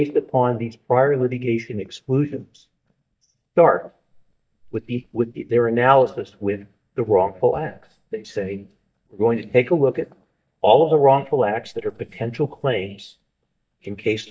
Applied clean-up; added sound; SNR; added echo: neural mask model DeepFilterNet 3.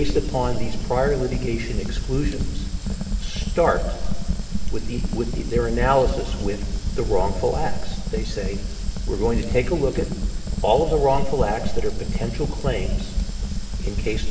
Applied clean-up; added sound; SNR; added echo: none; Fire; -2 dB; reverberation time 1.9 s.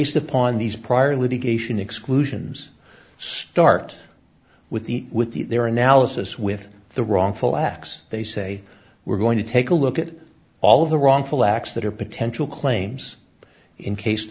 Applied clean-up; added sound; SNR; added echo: none; none; none; none.